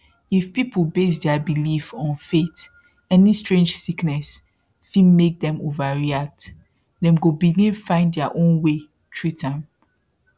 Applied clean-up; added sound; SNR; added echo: none; none; none; none.